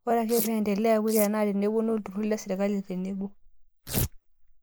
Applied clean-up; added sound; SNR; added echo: neural mask model Resemble Enhance denoiser.